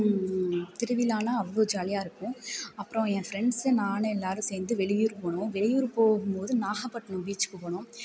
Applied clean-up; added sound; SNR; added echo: none; none; none; none.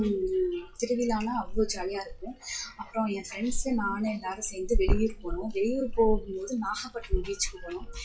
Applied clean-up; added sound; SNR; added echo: classical method WPE with log-MMSE.